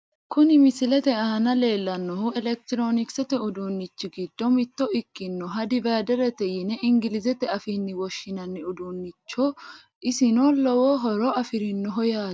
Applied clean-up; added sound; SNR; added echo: none; none; none; none.